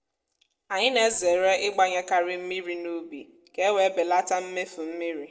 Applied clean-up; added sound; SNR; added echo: neural separator model SepFormer DNS4.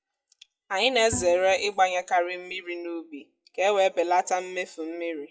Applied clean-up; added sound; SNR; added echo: classical method WPE with log-MMSE.